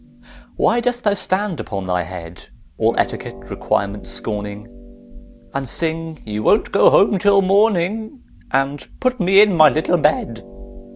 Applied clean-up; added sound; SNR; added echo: none; Harp; 18 dB; none.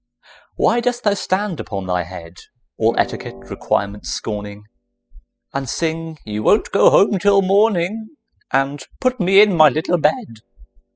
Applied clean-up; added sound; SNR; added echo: classical method spectral subtraction.